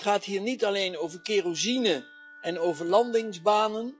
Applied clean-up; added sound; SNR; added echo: classical method log-MMSE.